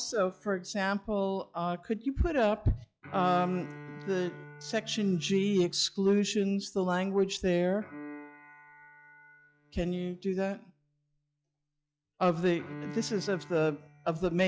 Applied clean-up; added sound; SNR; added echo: classical method log-MMSE.